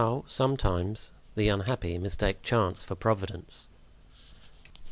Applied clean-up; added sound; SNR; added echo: none; none; none; none.